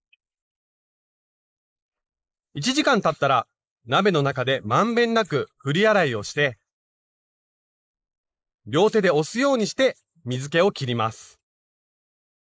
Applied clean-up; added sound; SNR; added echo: neural mask model Resemble Enhance denoiser.